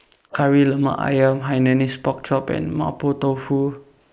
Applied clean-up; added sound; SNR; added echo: neural mask model Resemble Enhance denoiser.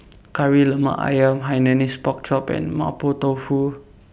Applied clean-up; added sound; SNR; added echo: none; none; none; none.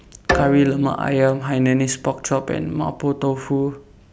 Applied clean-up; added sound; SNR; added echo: none; Bowed string instrument; 9 dB; none.